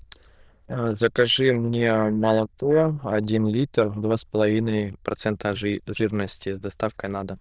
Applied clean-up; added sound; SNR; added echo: neural diffusion model UNIVERSE++.